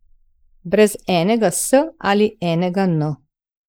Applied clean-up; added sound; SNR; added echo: neural mask model Resemble Enhance denoiser.